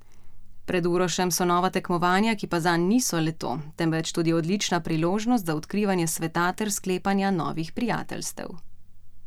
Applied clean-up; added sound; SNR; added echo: none; none; none; none.